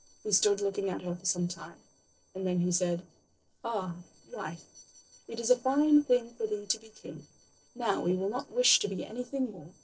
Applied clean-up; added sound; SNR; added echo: neural separator model SepFormer DNS4.